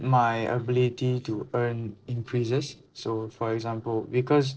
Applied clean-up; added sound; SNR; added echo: neural separator model SepFormer DNS4.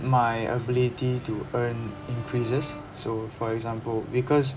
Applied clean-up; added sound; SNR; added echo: none; Bowed string instrument; 19 dB; none.